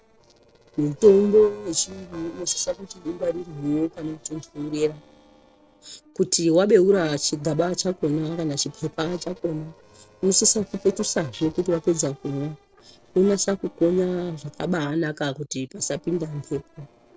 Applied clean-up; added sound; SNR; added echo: neural separator model SepFormer DNS4.